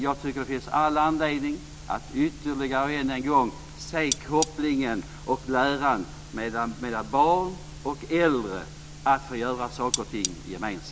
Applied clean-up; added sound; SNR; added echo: none; Cutlery, silverware; 6 dB; none.